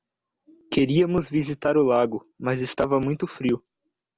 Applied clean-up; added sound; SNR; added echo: none; none; none; none.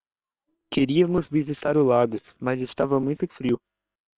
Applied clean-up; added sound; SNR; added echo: neural separator model SepFormer WHAM!.